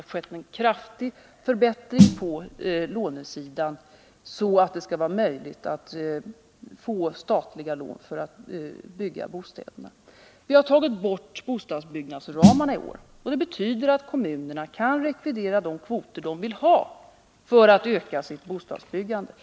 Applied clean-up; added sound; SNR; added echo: none; Snare drum; -2 dB; none.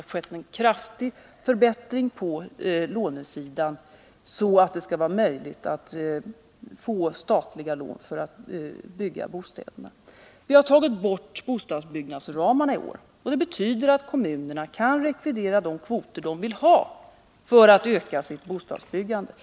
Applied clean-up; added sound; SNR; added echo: none; none; none; none.